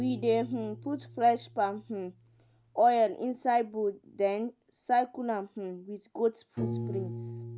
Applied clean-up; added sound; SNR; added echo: none; Piano; 12 dB; none.